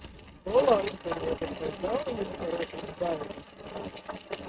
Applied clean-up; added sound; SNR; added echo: neural mask model RNNoise.